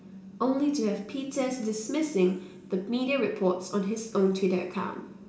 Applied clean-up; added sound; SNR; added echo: none; none; none; reverberation time 1.9 s.